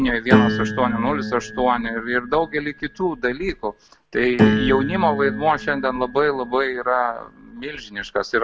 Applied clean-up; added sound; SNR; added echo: none; Piano; 3 dB; none.